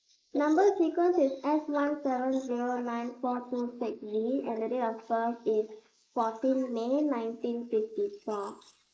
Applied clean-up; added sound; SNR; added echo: neural mask model Resemble Enhance denoiser.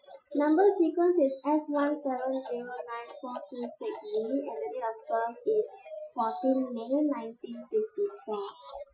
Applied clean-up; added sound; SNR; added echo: classical method Wiener filter.